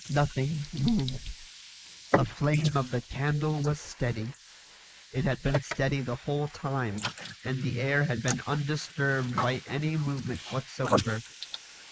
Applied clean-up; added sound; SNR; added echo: neural mask model Resemble Enhance denoiser.